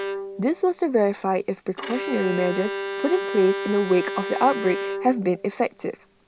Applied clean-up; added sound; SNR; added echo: none; Bowed string instrument; 8 dB; none.